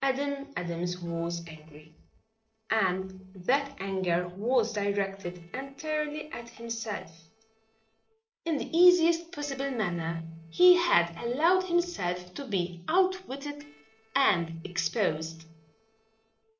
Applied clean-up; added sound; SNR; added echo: neural separator model SepFormer DNS4.